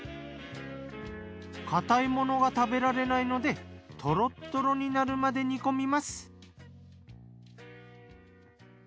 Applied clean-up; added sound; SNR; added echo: none; none; none; none.